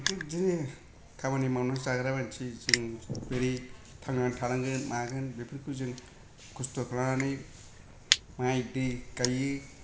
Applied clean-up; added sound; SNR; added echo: none; Crushing; 7 dB; none.